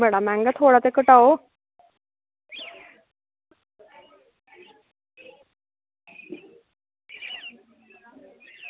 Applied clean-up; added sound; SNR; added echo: none; none; none; none.